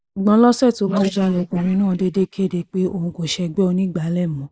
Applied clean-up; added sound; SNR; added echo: neural mask model Resemble Enhance denoiser.